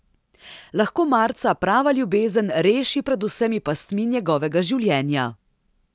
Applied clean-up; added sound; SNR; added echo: none; none; none; none.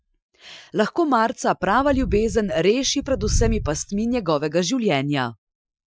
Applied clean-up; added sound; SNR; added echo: classical method Wiener filter.